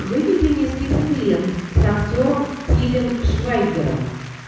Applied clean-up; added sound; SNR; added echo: none; Applause; 19 dB; reverberation time 1.1 s.